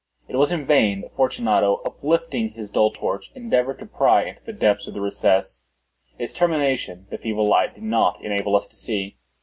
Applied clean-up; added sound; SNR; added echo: none; none; none; none.